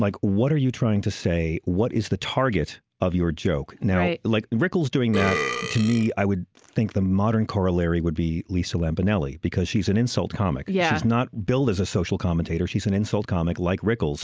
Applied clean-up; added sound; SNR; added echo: none; Burping, eructation; 6 dB; none.